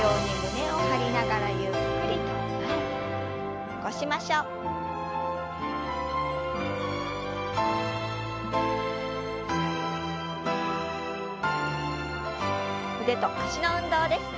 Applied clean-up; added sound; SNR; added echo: none; none; none; none.